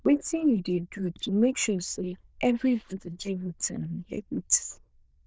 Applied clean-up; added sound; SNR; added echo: neural diffusion model UNIVERSE++.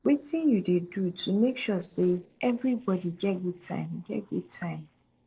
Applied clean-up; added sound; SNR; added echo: neural separator model SepFormer DNS4.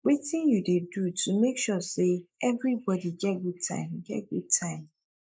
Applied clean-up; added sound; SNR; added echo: neural mask model Resemble Enhance denoiser.